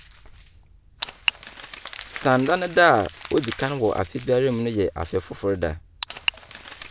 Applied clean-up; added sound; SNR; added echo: none; Crumpling, crinkling; 18 dB; none.